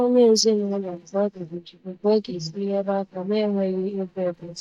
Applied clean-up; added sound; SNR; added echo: neural mask model DeepFilterNet 3.